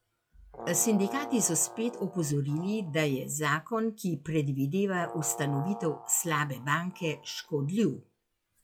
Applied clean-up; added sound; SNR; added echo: classical method log-MMSE.